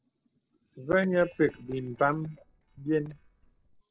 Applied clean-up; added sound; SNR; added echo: neural separator model SepFormer DNS4.